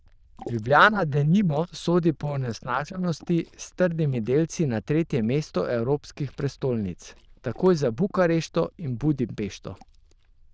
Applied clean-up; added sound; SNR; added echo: neural diffusion model UNIVERSE++.